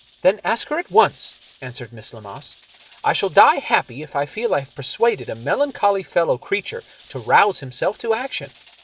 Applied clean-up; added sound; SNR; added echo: none; Rattle / Rattle (instrument); 20 dB; none.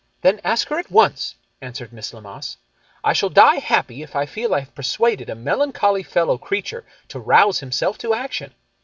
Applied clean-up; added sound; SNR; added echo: none; none; none; none.